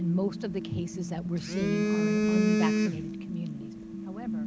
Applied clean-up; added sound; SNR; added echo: none; Telephone; -2 dB; none.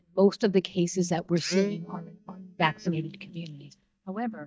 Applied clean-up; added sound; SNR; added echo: neural mask model DeepFilterNet 3.